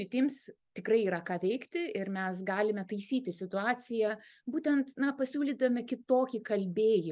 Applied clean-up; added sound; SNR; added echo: none; none; none; none.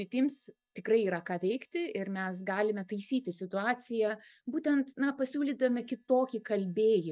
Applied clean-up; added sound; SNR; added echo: neural mask model DeepFilterNet 3.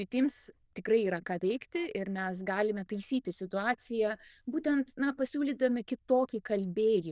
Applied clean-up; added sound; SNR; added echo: neural diffusion model UNIVERSE++.